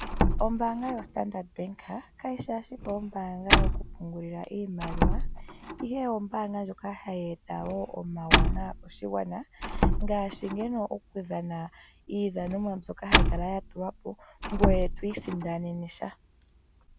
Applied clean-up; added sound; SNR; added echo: none; Slam; -4 dB; none.